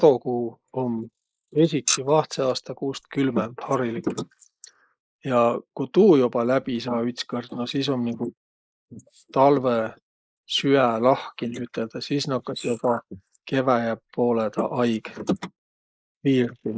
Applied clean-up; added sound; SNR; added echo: neural mask model Resemble Enhance denoiser.